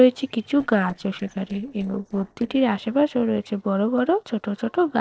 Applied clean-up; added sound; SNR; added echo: neural separator model SepFormer DNS4.